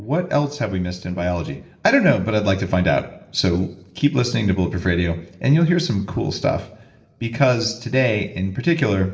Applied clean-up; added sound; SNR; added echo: none; Brass instrument; 20 dB; reverberation time 0.6 s.